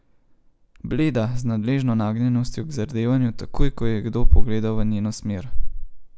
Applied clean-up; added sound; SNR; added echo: none; none; none; none.